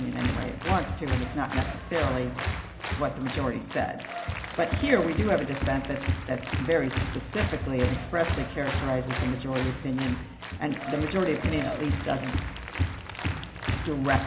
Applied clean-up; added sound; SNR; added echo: none; Applause; 2 dB; none.